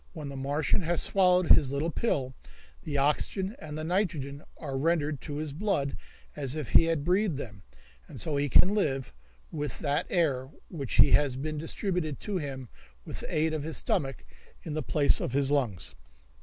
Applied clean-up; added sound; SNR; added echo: none; none; none; none.